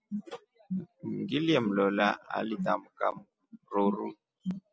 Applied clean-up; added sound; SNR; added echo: none; none; none; none.